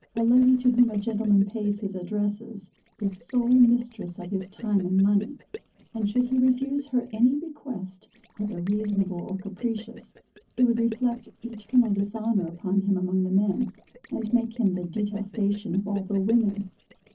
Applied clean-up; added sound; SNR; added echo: neural separator model SepFormer DNS4.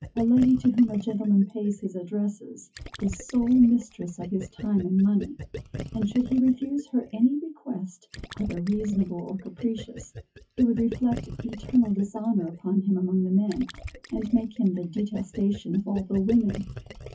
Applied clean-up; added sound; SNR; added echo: classical method WPE with log-MMSE.